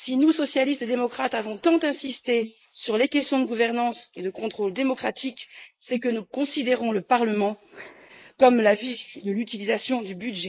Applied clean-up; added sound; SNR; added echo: neural mask model Resemble Enhance denoiser.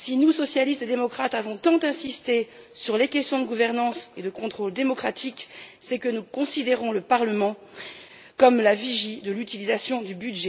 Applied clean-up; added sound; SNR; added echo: none; none; none; none.